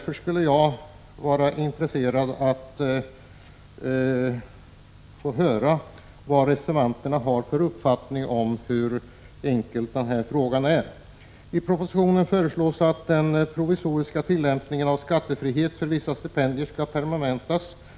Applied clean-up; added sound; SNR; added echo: none; none; none; none.